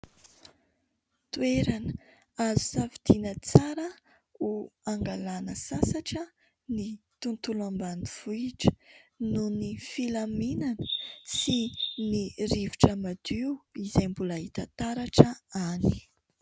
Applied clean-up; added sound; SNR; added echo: none; Bird vocalization, bird call, bird song; 7 dB; none.